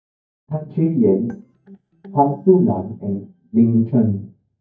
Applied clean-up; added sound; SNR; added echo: neural mask model DeepFilterNet 3.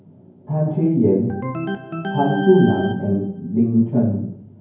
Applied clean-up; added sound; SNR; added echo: none; Organ; 9 dB; reverberation time 0.9 s.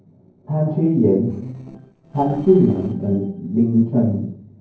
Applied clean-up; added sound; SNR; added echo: neural separator model SepFormer DNS4.